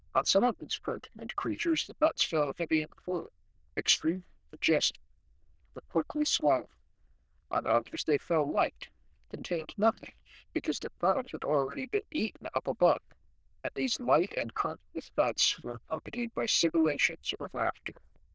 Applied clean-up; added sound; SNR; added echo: neural diffusion model UNIVERSE++.